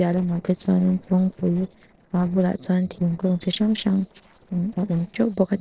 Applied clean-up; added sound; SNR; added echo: neural separator model SepFormer DNS4.